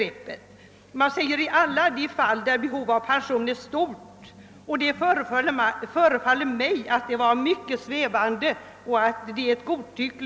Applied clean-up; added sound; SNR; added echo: none; none; none; none.